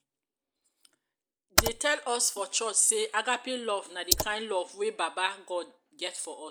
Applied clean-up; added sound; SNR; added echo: neural mask model Resemble Enhance denoiser.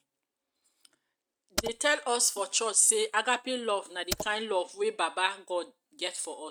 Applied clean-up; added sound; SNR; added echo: neural mask model RNNoise.